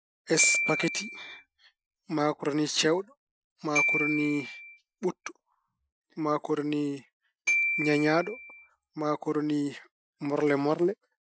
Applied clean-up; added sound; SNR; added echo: classical method Wiener filter.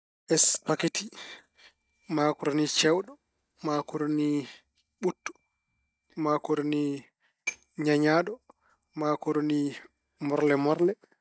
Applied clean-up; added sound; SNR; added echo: neural mask model DeepFilterNet 3.